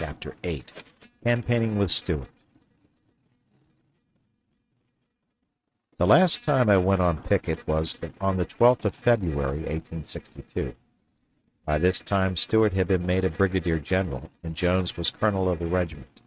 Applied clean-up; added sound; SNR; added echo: neural mask model RNNoise.